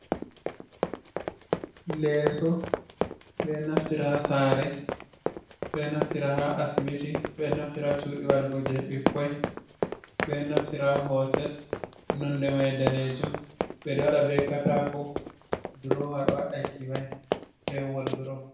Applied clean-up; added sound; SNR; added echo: none; Run; 3 dB; reverberation time 0.6 s.